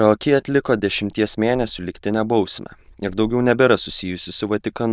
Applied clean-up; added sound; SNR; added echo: neural diffusion model UNIVERSE++.